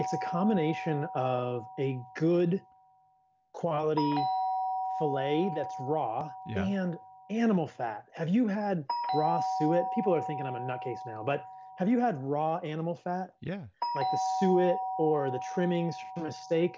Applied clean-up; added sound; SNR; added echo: none; Doorbell; 5 dB; none.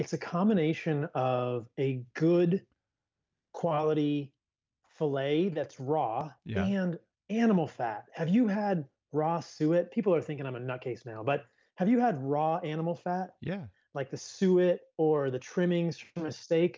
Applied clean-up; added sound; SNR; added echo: none; none; none; none.